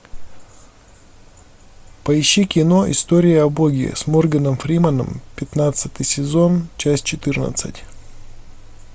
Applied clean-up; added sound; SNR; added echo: none; none; none; none.